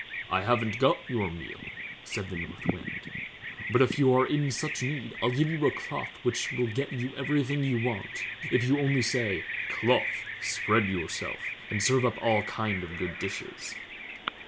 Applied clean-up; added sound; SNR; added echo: none; Bird vocalization, bird call, bird song; 7 dB; none.